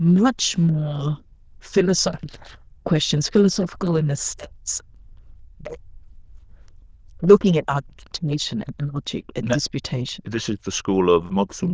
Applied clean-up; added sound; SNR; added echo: neural diffusion model UNIVERSE++.